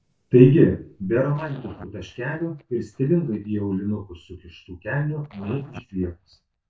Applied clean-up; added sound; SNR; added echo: neural mask model DeepFilterNet 3.